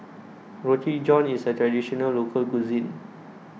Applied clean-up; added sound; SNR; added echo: none; none; none; none.